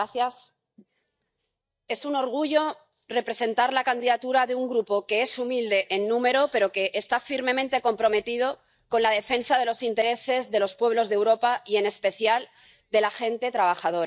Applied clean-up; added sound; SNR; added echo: neural mask model DeepFilterNet 3.